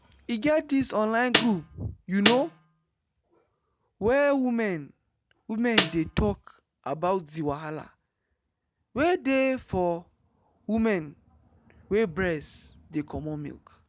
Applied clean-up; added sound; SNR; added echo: none; Snare drum; -1 dB; none.